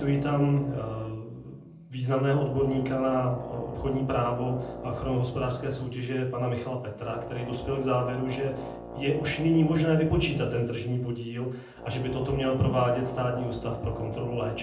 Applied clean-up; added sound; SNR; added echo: none; Brass instrument; 12 dB; reverberation time 0.6 s.